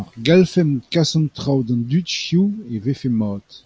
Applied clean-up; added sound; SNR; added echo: none; none; none; none.